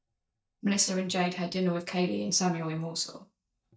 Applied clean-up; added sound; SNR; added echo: neural mask model DeepFilterNet 3.